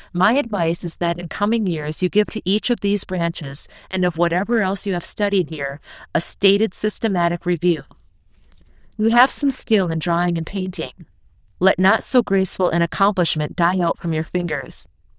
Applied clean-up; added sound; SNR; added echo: neural diffusion model UNIVERSE++.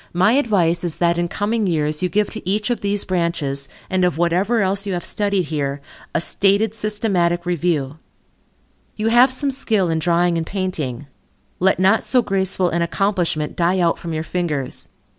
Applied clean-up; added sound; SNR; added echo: none; none; none; none.